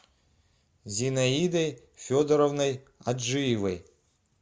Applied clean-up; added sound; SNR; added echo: none; none; none; none.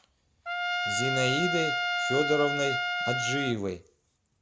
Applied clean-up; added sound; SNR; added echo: none; Trumpet; -1 dB; none.